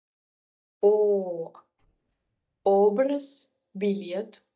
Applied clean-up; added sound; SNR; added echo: neural mask model DeepFilterNet 3.